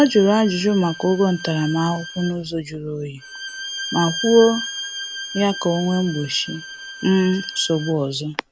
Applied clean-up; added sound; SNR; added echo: none; Bowed string instrument; 12 dB; none.